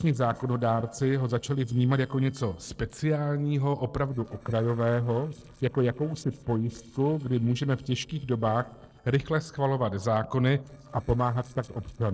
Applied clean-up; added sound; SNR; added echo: neural separator model SepFormer DNS4.